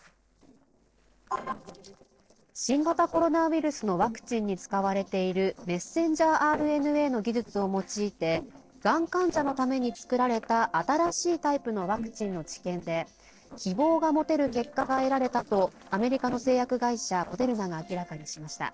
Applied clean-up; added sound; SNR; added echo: neural separator model SepFormer DNS4.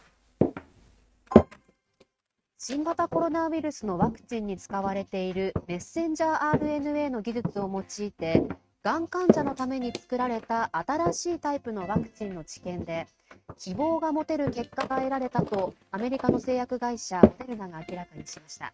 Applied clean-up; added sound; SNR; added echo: neural mask model RNNoise.